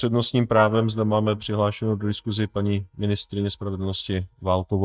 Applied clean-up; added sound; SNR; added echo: neural mask model DeepFilterNet 3.